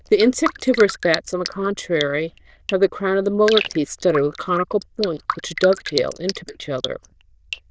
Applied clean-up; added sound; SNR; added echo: neural diffusion model UNIVERSE++.